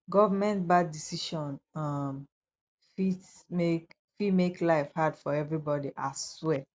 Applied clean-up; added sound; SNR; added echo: none; none; none; none.